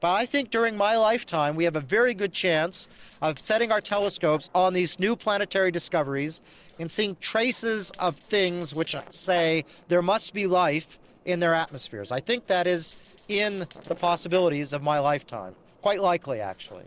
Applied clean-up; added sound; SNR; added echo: neural separator model SepFormer DNS4.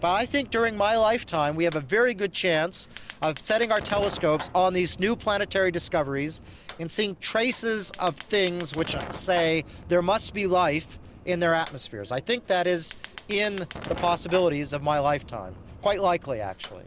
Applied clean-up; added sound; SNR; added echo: none; Fire; 15 dB; none.